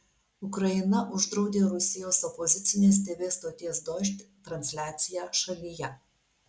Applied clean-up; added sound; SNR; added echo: none; none; none; none.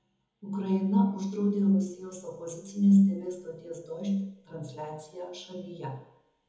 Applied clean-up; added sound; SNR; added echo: none; none; none; reverberation time 1.0 s.